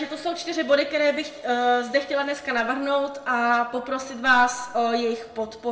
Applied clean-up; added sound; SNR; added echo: none; none; none; reverberation time 0.5 s.